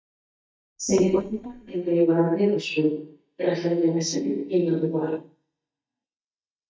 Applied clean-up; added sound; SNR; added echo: neural mask model DeepFilterNet 3.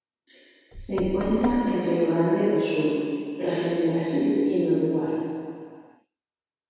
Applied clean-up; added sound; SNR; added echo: none; Knock / Wood; 13 dB; reverberation time 2.2 s.